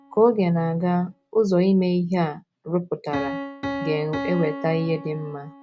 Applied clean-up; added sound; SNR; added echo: none; Piano; 11 dB; none.